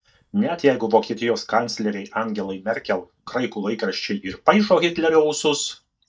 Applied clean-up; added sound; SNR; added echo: neural mask model DeepFilterNet 3.